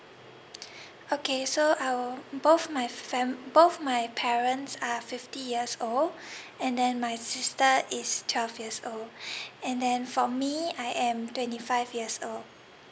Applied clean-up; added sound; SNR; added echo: none; none; none; none.